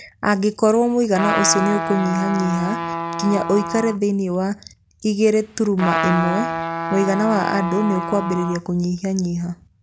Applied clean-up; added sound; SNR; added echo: none; Trumpet; 6 dB; none.